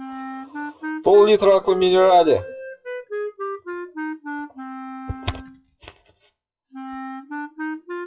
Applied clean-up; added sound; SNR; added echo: classical method WPE with log-MMSE.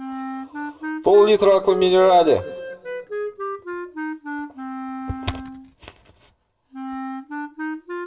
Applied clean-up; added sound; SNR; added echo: none; Wind instrument, woodwind instrument; 9 dB; reverberation time 1.1 s.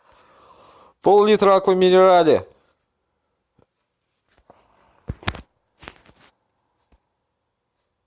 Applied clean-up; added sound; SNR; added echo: none; none; none; none.